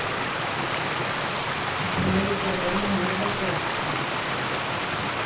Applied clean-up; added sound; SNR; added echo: none; Stream; -5 dB; reverberation time 0.9 s.